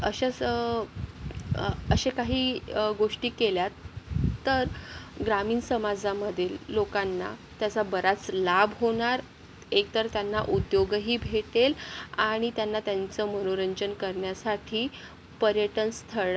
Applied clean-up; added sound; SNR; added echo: none; none; none; none.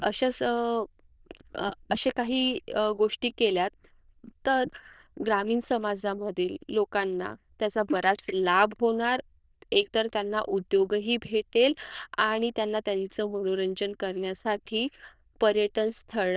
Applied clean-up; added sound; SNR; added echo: neural diffusion model UNIVERSE++.